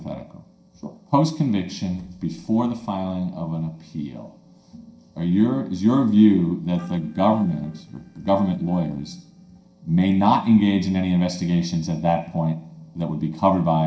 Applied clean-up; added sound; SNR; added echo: neural separator model SepFormer DNS4.